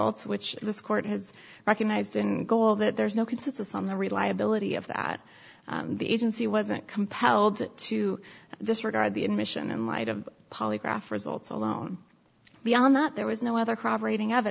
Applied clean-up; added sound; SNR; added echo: none; none; none; none.